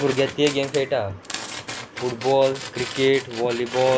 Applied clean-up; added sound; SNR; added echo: none; Tools; 11 dB; none.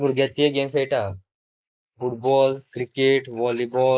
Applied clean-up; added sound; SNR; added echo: neural mask model Resemble Enhance denoiser.